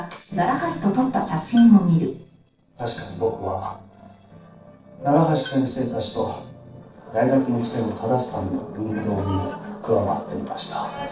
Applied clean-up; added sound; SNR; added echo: neural separator model SepFormer DNS4.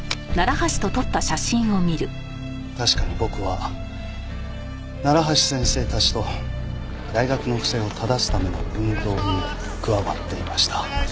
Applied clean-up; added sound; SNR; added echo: none; none; none; none.